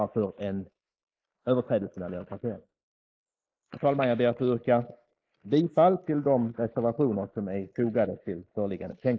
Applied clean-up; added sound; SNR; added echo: neural mask model Resemble Enhance denoiser.